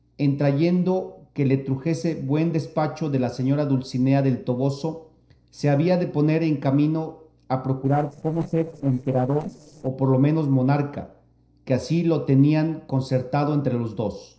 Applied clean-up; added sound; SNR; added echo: neural separator model SepFormer DNS4.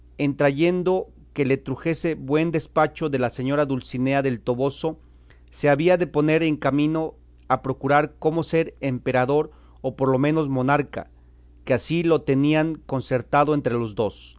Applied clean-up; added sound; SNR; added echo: none; none; none; none.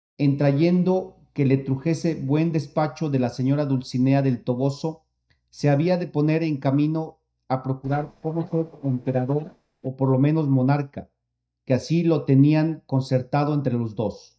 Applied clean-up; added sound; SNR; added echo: neural mask model DeepFilterNet 3.